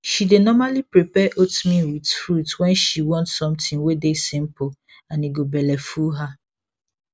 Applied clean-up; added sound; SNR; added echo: none; none; none; none.